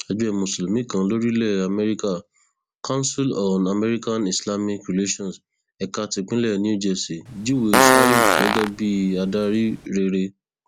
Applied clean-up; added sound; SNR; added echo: none; Fart; -3 dB; none.